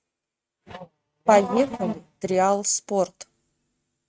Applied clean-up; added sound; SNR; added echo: neural mask model RNNoise.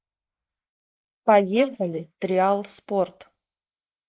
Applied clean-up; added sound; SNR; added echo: neural mask model Resemble Enhance denoiser.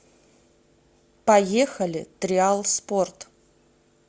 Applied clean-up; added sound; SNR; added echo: none; none; none; none.